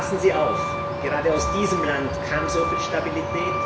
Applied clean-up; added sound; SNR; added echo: none; Truck; 1 dB; reverberation time 1.0 s.